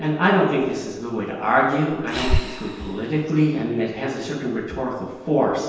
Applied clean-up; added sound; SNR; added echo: none; Breathing; 8 dB; reverberation time 1.2 s.